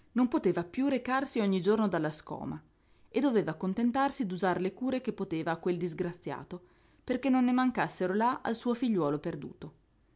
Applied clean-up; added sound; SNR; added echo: none; none; none; none.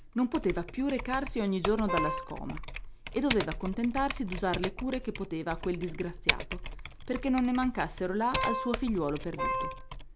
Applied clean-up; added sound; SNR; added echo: none; Typing + Wind instrument, woodwind instrument; 4 dB; none.